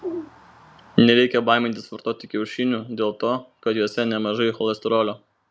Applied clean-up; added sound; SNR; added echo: none; none; none; none.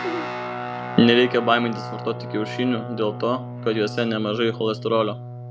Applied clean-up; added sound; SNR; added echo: none; Guitar; 9 dB; none.